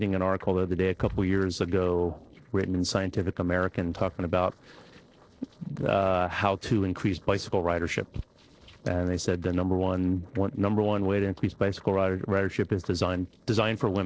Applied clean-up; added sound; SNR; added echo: neural separator model SepFormer DNS4.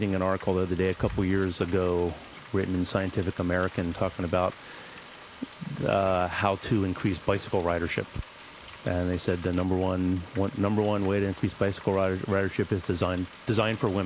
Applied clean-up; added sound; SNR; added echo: none; Frying (food); 19 dB; none.